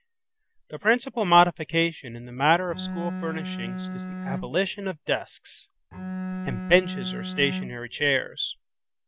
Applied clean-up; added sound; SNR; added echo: none; Bowed string instrument; 6 dB; none.